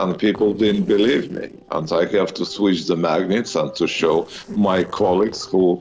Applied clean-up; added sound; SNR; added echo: neural separator model SepFormer DNS4.